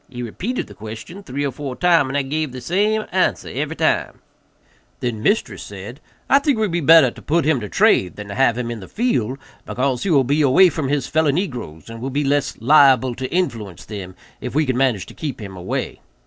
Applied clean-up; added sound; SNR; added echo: none; none; none; none.